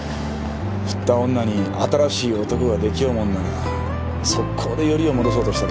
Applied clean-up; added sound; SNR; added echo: none; none; none; none.